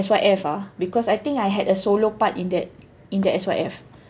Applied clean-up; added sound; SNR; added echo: none; none; none; none.